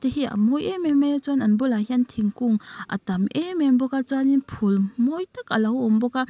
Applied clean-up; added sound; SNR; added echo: none; none; none; none.